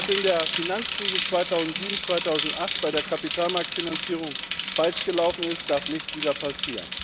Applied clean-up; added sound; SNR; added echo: none; Bicycle; 0 dB; none.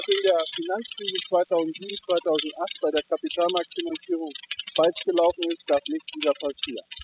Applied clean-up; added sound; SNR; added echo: classical method spectral subtraction.